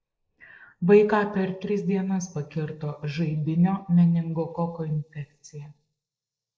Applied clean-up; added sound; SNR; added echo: neural mask model Resemble Enhance denoiser.